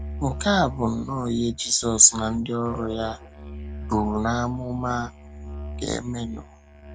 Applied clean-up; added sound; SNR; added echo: neural mask model RNNoise.